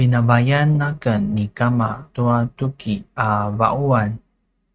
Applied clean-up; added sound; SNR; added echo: neural mask model RNNoise.